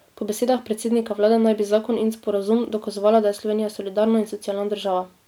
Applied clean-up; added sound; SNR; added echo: none; none; none; none.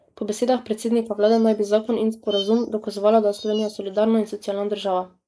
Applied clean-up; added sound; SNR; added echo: neural mask model Resemble Enhance denoiser.